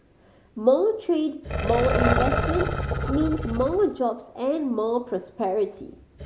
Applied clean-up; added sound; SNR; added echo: none; Growling; 3 dB; none.